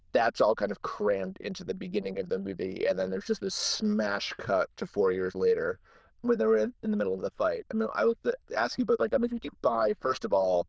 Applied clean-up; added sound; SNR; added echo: neural diffusion model UNIVERSE++.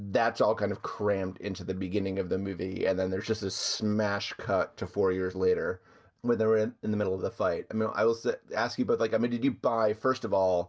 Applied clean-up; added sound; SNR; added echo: none; none; none; none.